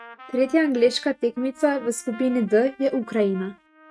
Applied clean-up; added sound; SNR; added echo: neural mask model RNNoise.